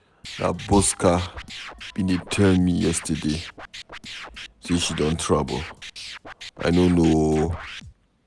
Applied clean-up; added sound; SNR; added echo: none; Scratching (performance technique); 15 dB; none.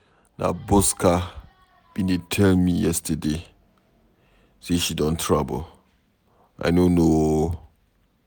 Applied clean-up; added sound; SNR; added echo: none; none; none; none.